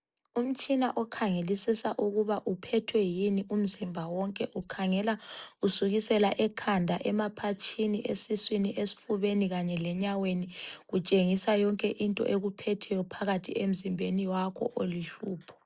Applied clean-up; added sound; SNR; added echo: neural mask model Resemble Enhance denoiser.